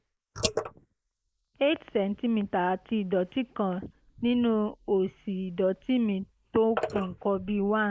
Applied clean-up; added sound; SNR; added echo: neural mask model Resemble Enhance denoiser.